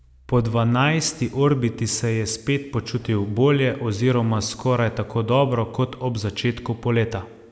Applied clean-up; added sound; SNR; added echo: none; none; none; none.